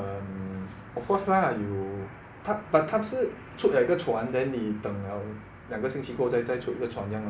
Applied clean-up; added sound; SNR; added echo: none; none; none; none.